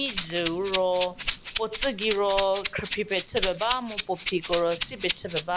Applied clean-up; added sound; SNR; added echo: none; Rattle (instrument); 6 dB; none.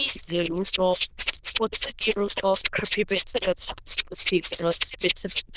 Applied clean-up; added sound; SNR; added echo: neural diffusion model UNIVERSE++.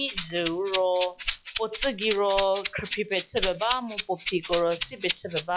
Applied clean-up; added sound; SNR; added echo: classical method log-MMSE.